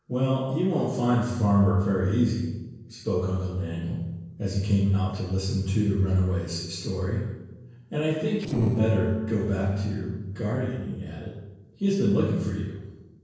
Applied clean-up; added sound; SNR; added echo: neural separator model SepFormer DNS4.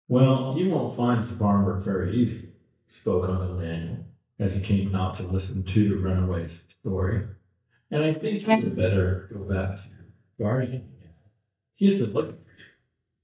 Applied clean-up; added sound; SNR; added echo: neural mask model DeepFilterNet 3.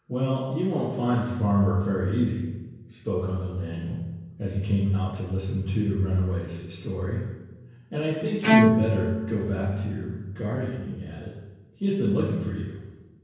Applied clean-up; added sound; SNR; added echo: none; Bowed string instrument; -1 dB; reverberation time 1.0 s.